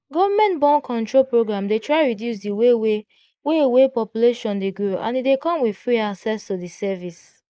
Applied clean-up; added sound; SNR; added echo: neural mask model Resemble Enhance denoiser.